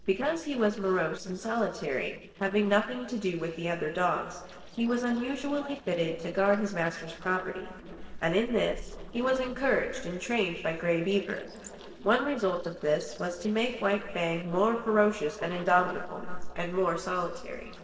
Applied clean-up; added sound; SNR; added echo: neural separator model SepFormer DNS4.